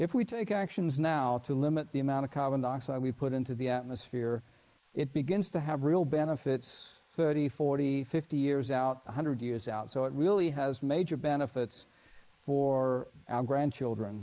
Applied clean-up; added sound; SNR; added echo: neural mask model Resemble Enhance denoiser.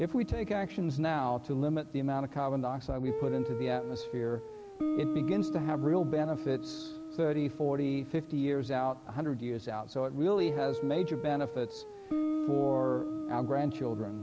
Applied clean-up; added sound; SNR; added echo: none; Guitar; 6 dB; none.